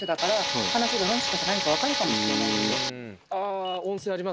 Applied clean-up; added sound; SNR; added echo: none; Tools; -1 dB; none.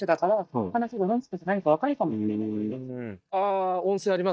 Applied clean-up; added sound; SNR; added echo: neural mask model DeepFilterNet 3.